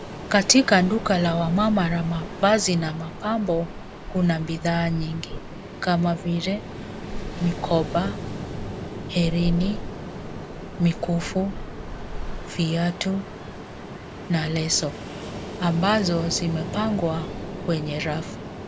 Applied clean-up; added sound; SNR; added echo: none; Ocean; 8 dB; none.